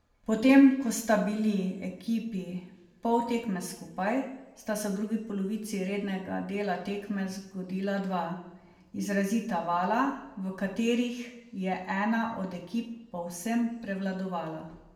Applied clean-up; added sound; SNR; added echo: none; none; none; reverberation time 0.7 s.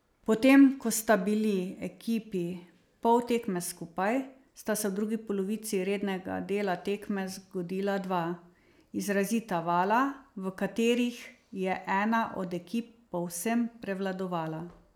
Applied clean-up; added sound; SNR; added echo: none; none; none; none.